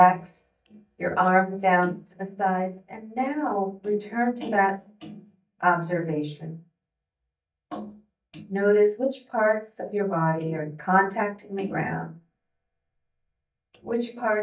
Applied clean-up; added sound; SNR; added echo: neural mask model DeepFilterNet 3.